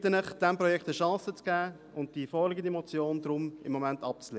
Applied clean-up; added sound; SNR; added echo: none; none; none; none.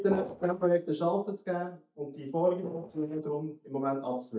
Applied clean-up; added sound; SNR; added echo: neural mask model DeepFilterNet 3.